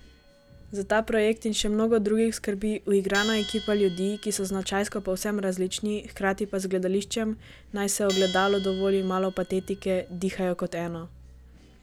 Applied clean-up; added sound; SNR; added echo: none; Bell; 16 dB; none.